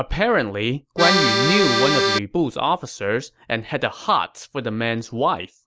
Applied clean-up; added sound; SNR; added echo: none; Accordion; -4 dB; none.